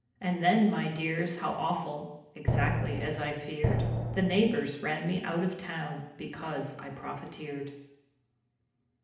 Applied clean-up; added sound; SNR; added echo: none; Drum; -1 dB; reverberation time 0.8 s.